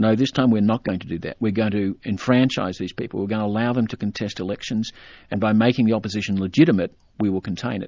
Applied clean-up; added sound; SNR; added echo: none; none; none; none.